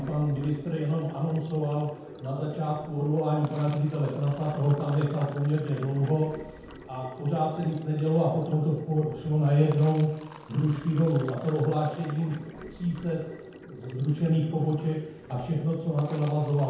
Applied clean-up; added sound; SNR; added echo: none; Sink (filling or washing); 19 dB; reverberation time 0.9 s.